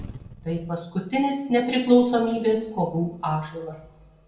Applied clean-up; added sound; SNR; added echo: none; none; none; reverberation time 0.6 s.